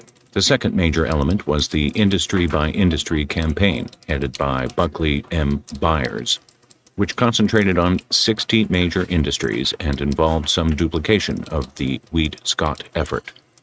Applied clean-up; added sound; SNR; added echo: neural mask model RNNoise.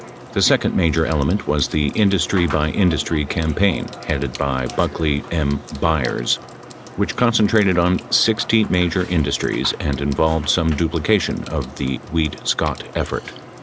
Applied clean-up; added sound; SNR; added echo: none; Sink (filling or washing) / Water tap, faucet / Water; 16 dB; none.